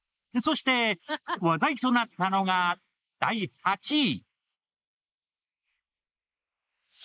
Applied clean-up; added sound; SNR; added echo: neural mask model Resemble Enhance denoiser.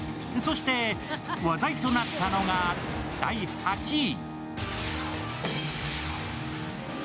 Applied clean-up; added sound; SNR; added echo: none; Organ; 9 dB; none.